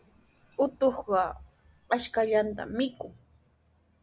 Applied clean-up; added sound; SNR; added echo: none; none; none; none.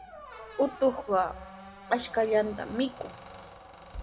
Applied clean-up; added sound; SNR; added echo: none; Squeak; 15 dB; none.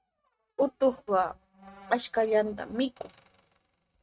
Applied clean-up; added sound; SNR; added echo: neural mask model RNNoise.